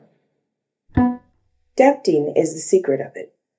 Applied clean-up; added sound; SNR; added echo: neural mask model DeepFilterNet 3.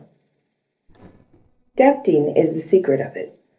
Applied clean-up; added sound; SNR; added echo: neural separator model SepFormer DNS4.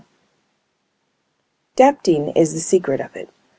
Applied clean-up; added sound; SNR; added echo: none; none; none; none.